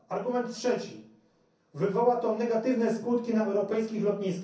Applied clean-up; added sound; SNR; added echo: none; none; none; reverberation time 0.6 s.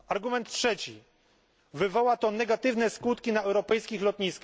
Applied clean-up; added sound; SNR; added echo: none; none; none; none.